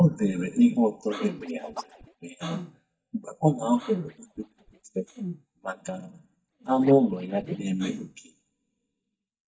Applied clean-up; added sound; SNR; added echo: neural mask model DeepFilterNet 3.